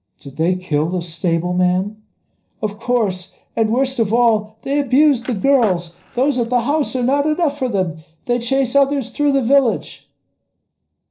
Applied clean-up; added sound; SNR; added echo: neural separator model SepFormer DNS4.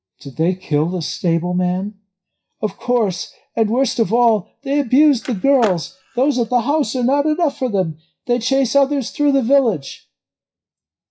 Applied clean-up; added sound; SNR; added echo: classical method WPE with log-MMSE.